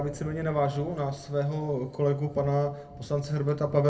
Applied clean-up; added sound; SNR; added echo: none; Thunder; 20 dB; reverberation time 0.3 s.